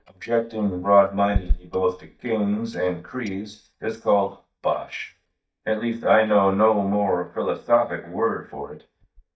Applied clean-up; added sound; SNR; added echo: neural mask model DeepFilterNet 3.